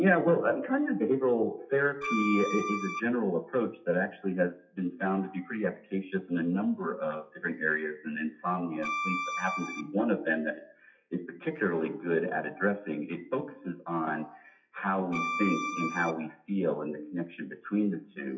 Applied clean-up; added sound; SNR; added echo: classical method WPE with log-MMSE.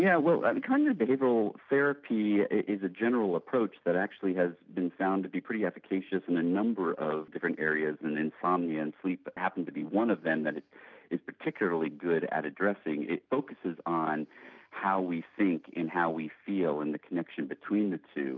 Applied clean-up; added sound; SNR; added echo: none; none; none; none.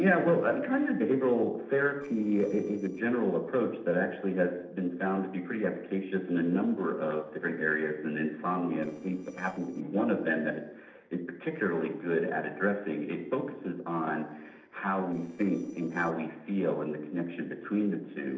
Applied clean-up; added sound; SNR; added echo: neural separator model SepFormer DNS4.